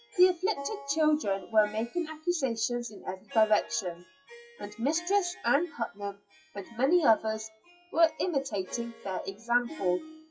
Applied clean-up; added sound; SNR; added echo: classical method WPE with log-MMSE.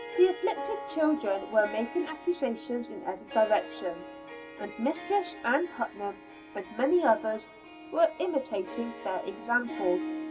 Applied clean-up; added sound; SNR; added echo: none; Harp; 12 dB; reverberation time 2.0 s.